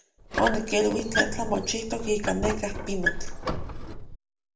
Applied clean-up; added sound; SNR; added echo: none; Squeak; 2 dB; reverberation time 0.5 s.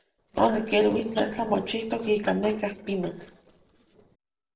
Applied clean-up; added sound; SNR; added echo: neural separator model SepFormer DNS4.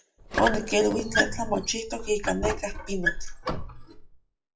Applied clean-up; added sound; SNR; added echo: classical method WPE with log-MMSE.